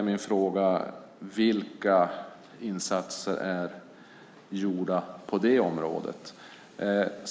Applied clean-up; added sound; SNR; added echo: none; none; none; none.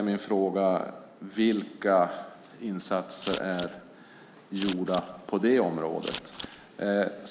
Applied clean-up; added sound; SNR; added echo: none; Scissors; 10 dB; none.